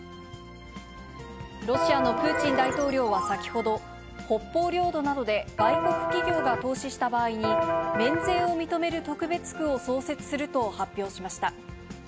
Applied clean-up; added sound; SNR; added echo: none; Electric guitar; -2 dB; none.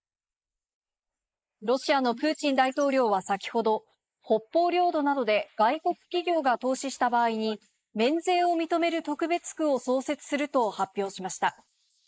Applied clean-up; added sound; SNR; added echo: neural mask model Resemble Enhance denoiser.